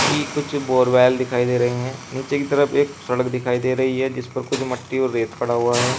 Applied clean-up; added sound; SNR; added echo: none; Hiss; 11 dB; none.